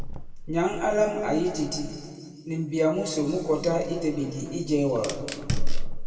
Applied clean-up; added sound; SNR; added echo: none; Fire; 1 dB; reverberation time 2.3 s.